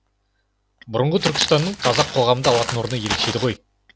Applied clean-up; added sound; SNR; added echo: none; Walk, footsteps; 6 dB; none.